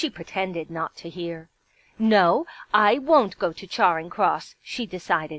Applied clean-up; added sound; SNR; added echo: none; none; none; none.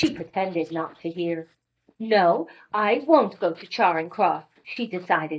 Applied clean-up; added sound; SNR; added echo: neural mask model DeepFilterNet 3.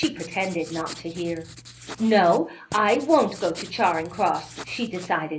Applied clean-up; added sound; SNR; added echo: none; Writing; 17 dB; reverberation time 0.3 s.